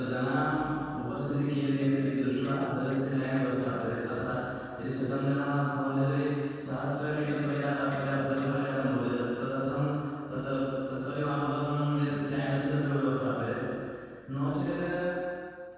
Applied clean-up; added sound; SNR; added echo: neural separator model SepFormer DNS4.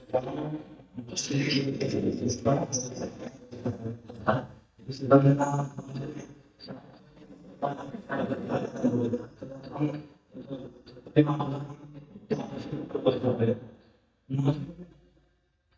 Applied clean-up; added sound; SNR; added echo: neural mask model DeepFilterNet 3.